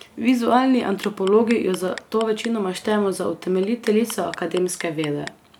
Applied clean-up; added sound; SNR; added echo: none; Clock; 18 dB; none.